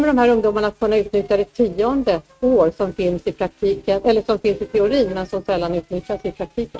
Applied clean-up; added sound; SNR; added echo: neural mask model RNNoise.